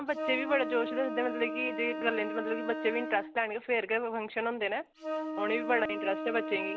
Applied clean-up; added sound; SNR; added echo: none; Wind instrument, woodwind instrument; 5 dB; none.